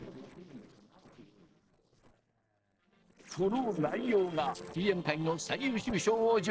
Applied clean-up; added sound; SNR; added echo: neural separator model SepFormer DNS4.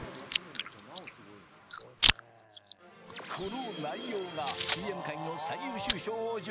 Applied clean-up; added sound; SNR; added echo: none; Chewing, mastication; -4 dB; none.